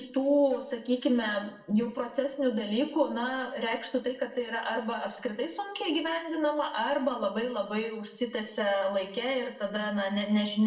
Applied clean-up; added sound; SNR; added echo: none; none; none; reverberation time 0.7 s.